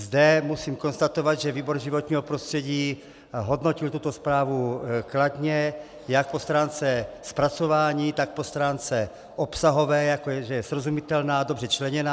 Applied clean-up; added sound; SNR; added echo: none; none; none; none.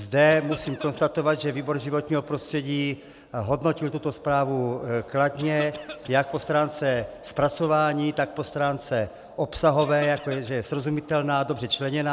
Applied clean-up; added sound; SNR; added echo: none; Cough; 16 dB; none.